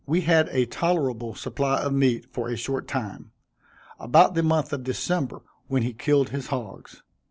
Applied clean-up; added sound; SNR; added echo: none; none; none; none.